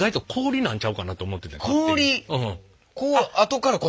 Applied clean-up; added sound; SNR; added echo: none; none; none; none.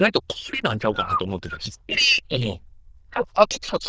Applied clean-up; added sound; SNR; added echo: neural diffusion model UNIVERSE++.